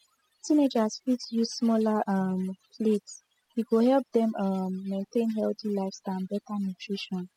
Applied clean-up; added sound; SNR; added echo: classical method spectral subtraction.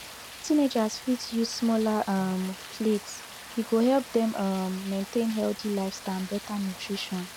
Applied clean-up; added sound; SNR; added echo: none; Rain; 15 dB; none.